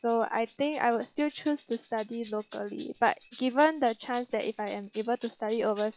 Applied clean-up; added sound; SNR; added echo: classical method log-MMSE.